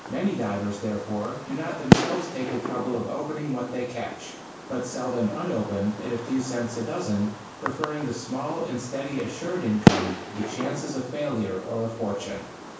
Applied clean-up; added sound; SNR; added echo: none; Fireworks; 0 dB; reverberation time 0.7 s.